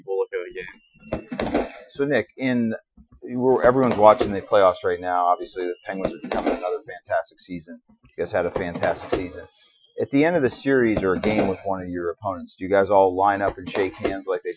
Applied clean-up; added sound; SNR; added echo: classical method Wiener filter.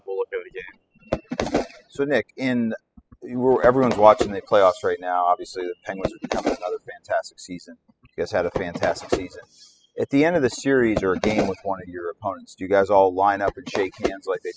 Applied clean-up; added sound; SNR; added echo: classical method spectral subtraction.